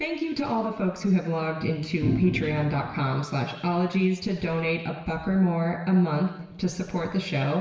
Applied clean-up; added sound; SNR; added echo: none; Organ; 4 dB; reverberation time 1.0 s.